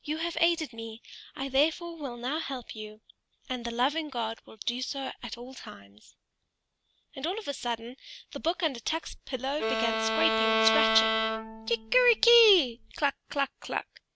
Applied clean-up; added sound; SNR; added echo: none; Bowed string instrument; -1 dB; none.